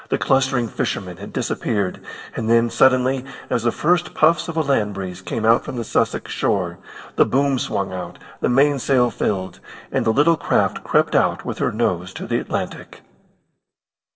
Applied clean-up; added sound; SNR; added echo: neural separator model SepFormer DNS4.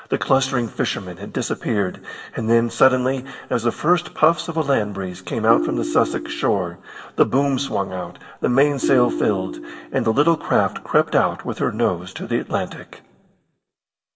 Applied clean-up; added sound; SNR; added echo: none; Ringtone; 5 dB; reverberation time 0.8 s.